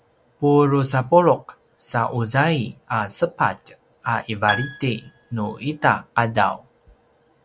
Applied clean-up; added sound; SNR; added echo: none; Piano; 12 dB; none.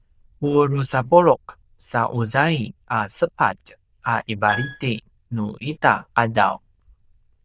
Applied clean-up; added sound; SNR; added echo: neural diffusion model UNIVERSE++.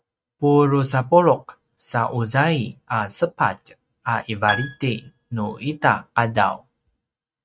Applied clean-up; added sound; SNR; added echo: neural mask model RNNoise.